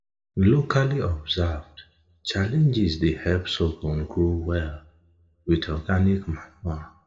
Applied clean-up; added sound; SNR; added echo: none; none; none; reverberation time 0.5 s.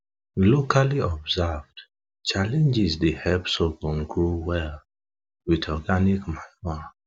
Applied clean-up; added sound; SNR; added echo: none; none; none; none.